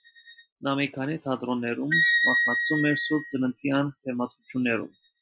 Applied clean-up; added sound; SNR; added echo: classical method Wiener filter.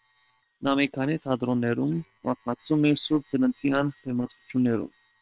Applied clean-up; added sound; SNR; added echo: neural separator model SepFormer WHAM!.